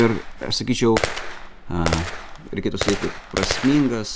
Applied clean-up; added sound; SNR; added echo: none; Gunshot, gunfire; 5 dB; none.